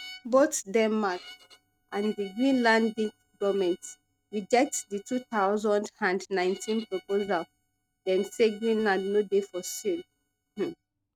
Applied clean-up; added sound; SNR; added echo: neural mask model RNNoise.